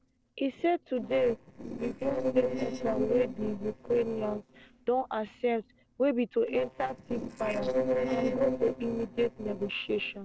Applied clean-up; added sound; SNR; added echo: neural separator model SepFormer DNS4.